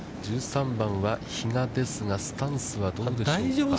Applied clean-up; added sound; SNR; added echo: none; none; none; none.